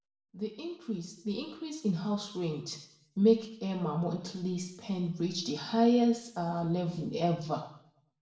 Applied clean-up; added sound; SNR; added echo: none; none; none; reverberation time 0.7 s.